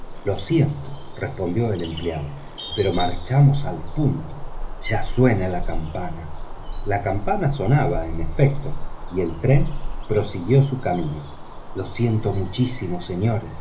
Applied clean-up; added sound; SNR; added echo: none; Bird vocalization, bird call, bird song; 5 dB; reverberation time 0.3 s.